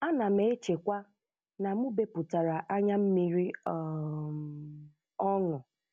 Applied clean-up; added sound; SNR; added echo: none; none; none; none.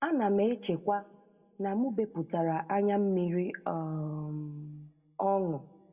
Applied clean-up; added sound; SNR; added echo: none; none; none; reverberation time 0.8 s.